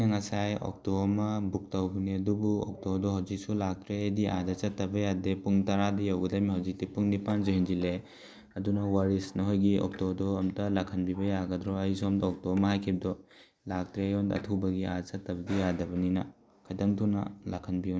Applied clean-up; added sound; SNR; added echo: none; none; none; none.